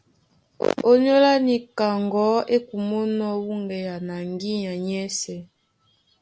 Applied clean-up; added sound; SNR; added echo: none; none; none; none.